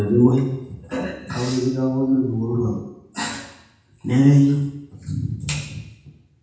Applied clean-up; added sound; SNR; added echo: none; none; none; reverberation time 0.8 s.